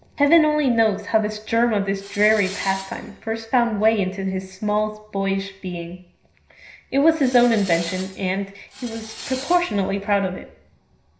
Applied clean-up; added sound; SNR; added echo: none; Tools; 15 dB; reverberation time 0.5 s.